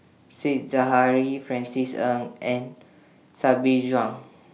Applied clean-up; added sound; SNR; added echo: none; none; none; none.